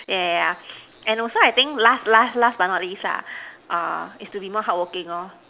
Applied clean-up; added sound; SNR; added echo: none; none; none; none.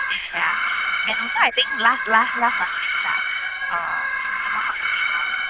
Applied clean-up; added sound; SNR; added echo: neural diffusion model UNIVERSE++.